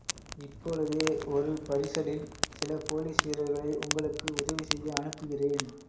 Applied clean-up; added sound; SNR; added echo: none; Fire; 4 dB; reverberation time 0.6 s.